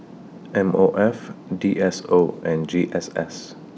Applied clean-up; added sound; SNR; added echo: none; none; none; none.